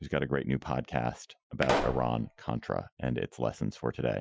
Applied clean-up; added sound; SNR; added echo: classical method Wiener filter.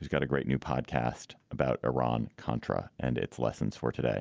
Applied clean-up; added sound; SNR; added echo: none; none; none; none.